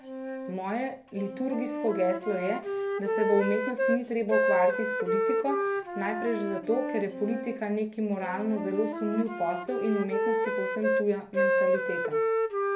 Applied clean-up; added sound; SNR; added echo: none; Wind instrument, woodwind instrument; -1 dB; reverberation time 0.3 s.